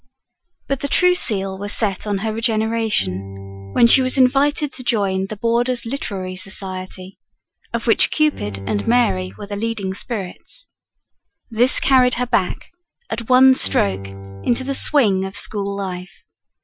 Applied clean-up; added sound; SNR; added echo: classical method Wiener filter.